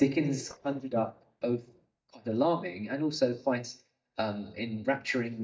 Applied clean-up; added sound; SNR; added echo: neural mask model DeepFilterNet 3.